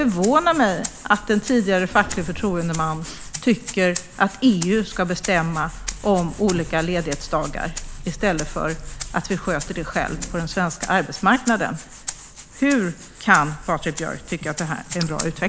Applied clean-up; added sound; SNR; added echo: none; Rattle (instrument) + Sliding door; 12 dB; none.